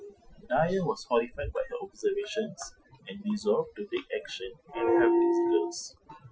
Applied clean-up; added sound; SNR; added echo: classical method Wiener filter.